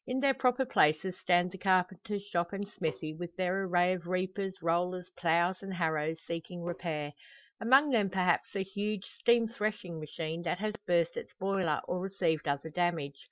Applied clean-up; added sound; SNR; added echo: none; Tap; 17 dB; none.